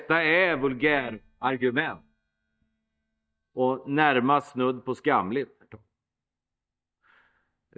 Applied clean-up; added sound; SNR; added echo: neural mask model DeepFilterNet 3.